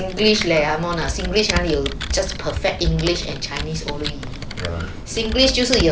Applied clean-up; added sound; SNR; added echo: none; Computer keyboard; 5 dB; none.